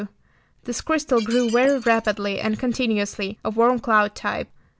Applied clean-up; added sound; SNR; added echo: none; Shatter; 17 dB; none.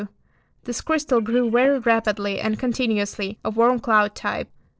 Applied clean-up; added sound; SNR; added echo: neural separator model SepFormer DNS4.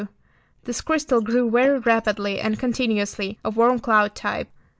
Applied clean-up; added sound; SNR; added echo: neural mask model Resemble Enhance denoiser.